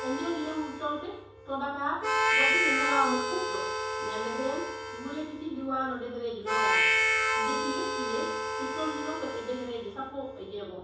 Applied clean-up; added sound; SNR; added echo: none; Harmonica; -4 dB; reverberation time 0.7 s.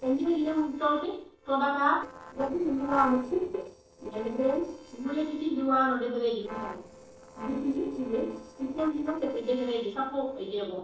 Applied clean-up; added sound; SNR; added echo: neural separator model SepFormer DNS4.